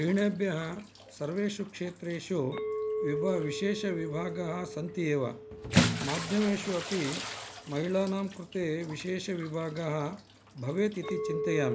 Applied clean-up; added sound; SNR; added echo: none; Chink, clink + Bathtub (filling or washing) / Splash, splatter; 4 dB; none.